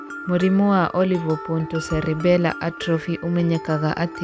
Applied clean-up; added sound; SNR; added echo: none; Mallet percussion; 13 dB; none.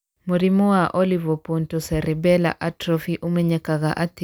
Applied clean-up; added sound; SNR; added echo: none; none; none; none.